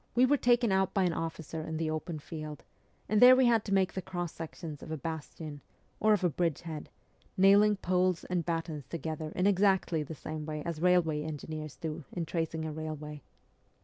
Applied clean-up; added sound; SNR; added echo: none; none; none; none.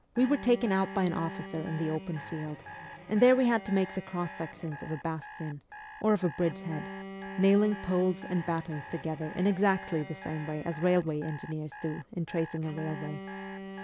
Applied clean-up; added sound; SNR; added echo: none; Bowed string instrument + Alarm; 13 dB; none.